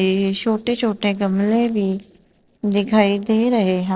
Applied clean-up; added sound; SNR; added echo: neural separator model SepFormer DNS4.